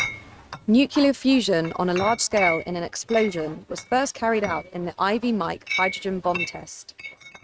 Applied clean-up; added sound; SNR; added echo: neural mask model RNNoise.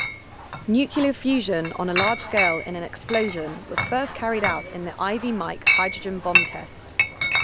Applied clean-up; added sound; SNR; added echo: none; Chatter / Chink, clink; 1 dB; none.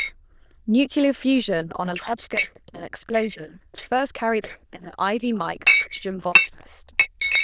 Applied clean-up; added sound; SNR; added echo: neural diffusion model UNIVERSE++.